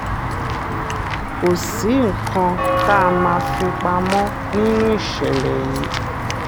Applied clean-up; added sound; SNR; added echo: none; Walk, footsteps / Bell; 2 dB; none.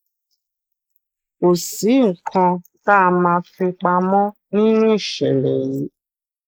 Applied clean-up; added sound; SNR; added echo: neural mask model Resemble Enhance denoiser.